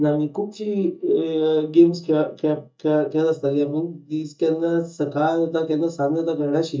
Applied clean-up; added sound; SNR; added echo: neural mask model DeepFilterNet 3.